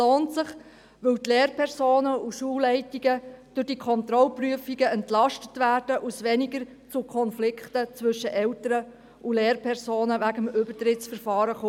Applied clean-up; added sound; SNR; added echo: none; none; none; none.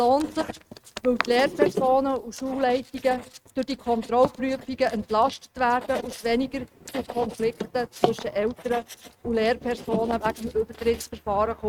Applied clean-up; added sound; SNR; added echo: neural mask model RNNoise.